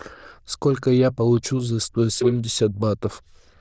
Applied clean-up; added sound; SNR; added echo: neural diffusion model UNIVERSE++.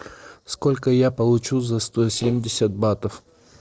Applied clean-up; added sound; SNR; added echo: neural separator model SepFormer DNS4.